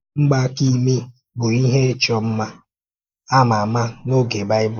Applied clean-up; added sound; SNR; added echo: neural mask model Resemble Enhance denoiser.